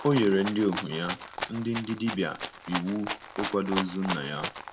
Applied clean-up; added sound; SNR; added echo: none; Rattle (instrument); 8 dB; none.